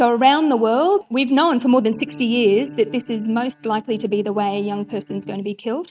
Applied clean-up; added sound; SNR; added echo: neural mask model RNNoise.